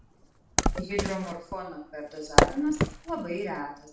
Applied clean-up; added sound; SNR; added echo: none; Wood; -5 dB; reverberation time 0.5 s.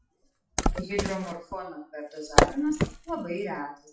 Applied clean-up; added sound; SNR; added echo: classical method WPE with log-MMSE.